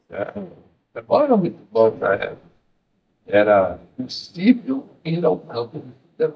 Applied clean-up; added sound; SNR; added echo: neural mask model DeepFilterNet 3.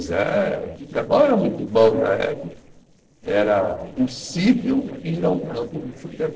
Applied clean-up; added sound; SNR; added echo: neural separator model SepFormer DNS4.